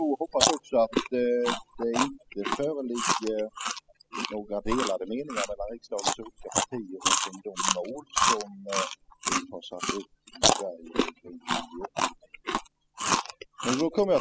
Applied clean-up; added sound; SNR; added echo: classical method spectral subtraction.